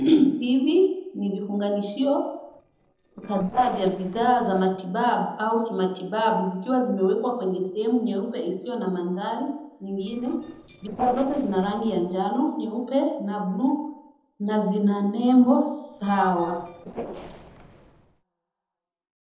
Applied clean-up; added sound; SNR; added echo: neural separator model SepFormer DNS4.